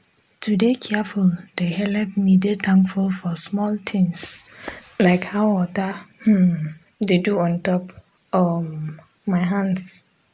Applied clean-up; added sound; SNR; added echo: none; Tap / Hammer; 20 dB; none.